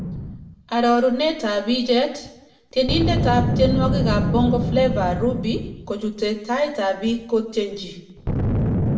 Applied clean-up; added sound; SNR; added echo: none; Boom; 3 dB; reverberation time 0.6 s.